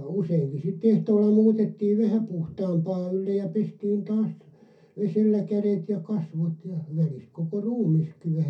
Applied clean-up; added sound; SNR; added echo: none; none; none; reverberation time 0.3 s.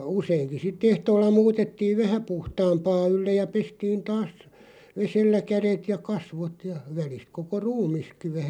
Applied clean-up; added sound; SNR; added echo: none; none; none; none.